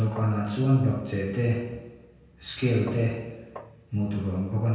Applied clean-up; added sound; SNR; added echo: none; Tap; 20 dB; reverberation time 1.2 s.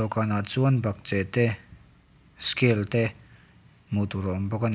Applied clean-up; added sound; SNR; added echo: none; none; none; none.